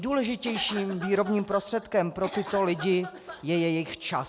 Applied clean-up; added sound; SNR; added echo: none; Cough; 13 dB; none.